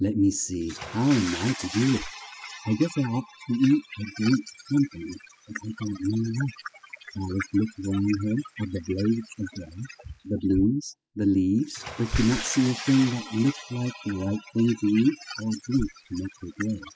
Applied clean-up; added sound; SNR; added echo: classical method spectral subtraction.